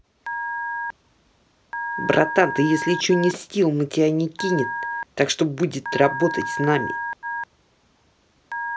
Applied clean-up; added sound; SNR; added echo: none; Telephone; 7 dB; none.